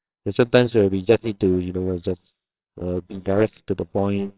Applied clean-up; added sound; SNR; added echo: neural separator model SepFormer WHAMR!.